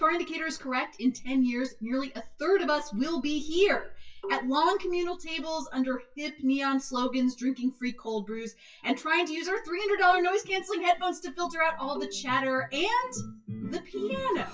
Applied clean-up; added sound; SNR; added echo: classical method WPE with log-MMSE.